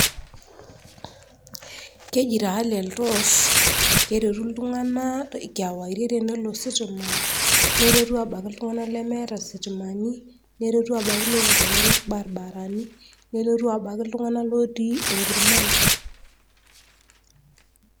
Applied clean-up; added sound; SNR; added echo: none; Tearing; 0 dB; none.